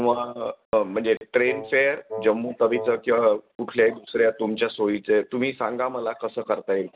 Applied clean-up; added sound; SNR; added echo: none; Wind instrument, woodwind instrument; 12 dB; none.